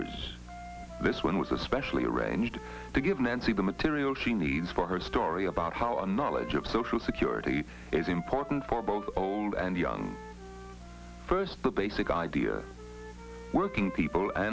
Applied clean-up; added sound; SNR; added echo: none; Wind instrument, woodwind instrument; 16 dB; none.